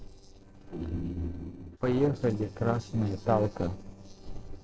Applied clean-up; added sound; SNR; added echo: neural separator model SepFormer DNS4.